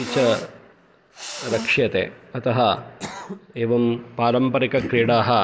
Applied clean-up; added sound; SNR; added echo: none; Cough; 13 dB; none.